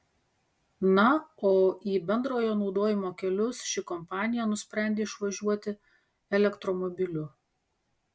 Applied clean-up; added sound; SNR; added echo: none; none; none; none.